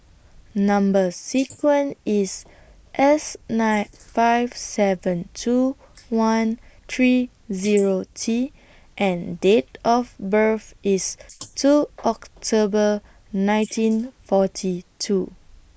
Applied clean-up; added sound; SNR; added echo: neural mask model Resemble Enhance denoiser.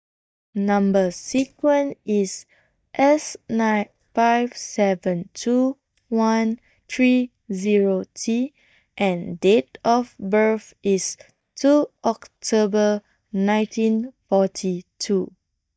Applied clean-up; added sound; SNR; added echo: neural mask model DeepFilterNet 3.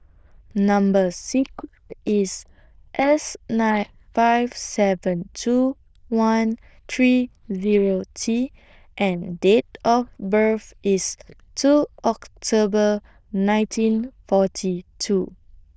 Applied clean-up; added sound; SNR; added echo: neural diffusion model UNIVERSE++.